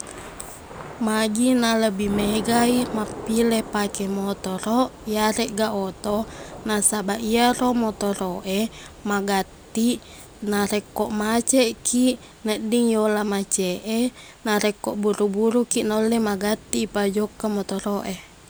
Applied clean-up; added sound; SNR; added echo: none; Thunder / Rain; 16 dB; none.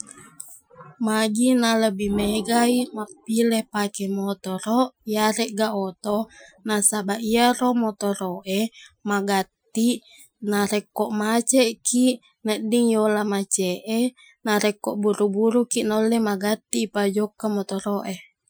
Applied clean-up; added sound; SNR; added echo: classical method Wiener filter.